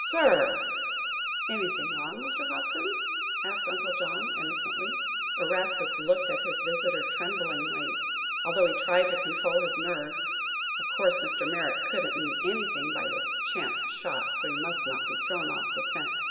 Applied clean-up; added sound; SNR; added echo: none; Alarm; -1 dB; reverberation time 1.7 s.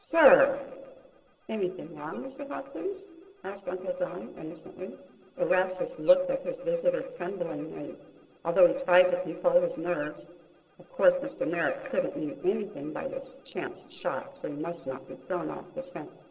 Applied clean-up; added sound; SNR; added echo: neural separator model SepFormer DNS4.